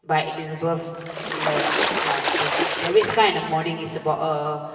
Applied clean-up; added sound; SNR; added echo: none; Water / Splash, splatter; 1 dB; reverberation time 2.3 s.